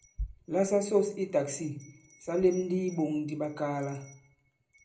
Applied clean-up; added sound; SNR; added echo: none; Wind chime; 17 dB; reverberation time 0.5 s.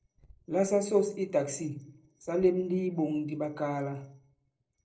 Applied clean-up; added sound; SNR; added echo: neural separator model SepFormer DNS4.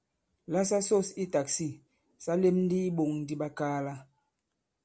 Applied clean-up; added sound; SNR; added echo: none; none; none; none.